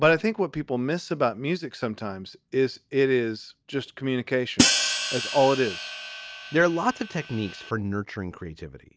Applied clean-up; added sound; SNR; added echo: none; Hi-hat; 1 dB; none.